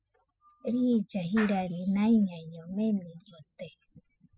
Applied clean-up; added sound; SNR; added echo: classical method spectral subtraction.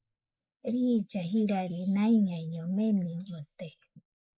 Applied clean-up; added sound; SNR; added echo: neural mask model Resemble Enhance denoiser.